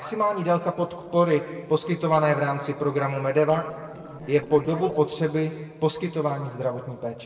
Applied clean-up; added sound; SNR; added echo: neural separator model SepFormer DNS4.